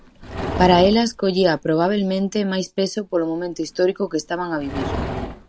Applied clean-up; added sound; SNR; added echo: none; Livestock, farm animals, working animals; 11 dB; none.